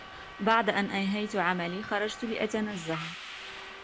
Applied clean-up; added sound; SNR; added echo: none; Subway, metro, underground; 12 dB; none.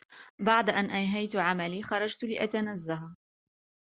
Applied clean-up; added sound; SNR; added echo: none; none; none; none.